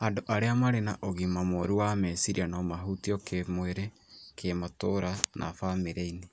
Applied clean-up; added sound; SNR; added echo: none; none; none; none.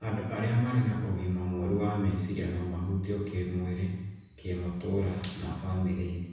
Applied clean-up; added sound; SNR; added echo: none; none; none; reverberation time 1.1 s.